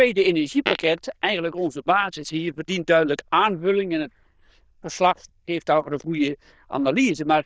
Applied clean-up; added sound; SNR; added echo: neural diffusion model UNIVERSE++.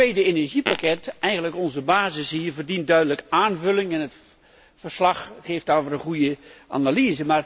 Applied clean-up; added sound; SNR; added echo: none; Fart; 7 dB; none.